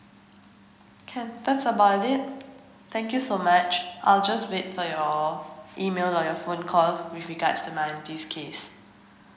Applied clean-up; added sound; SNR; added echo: none; none; none; none.